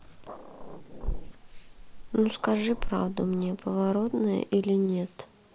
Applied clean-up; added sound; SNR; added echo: none; Growling; 9 dB; none.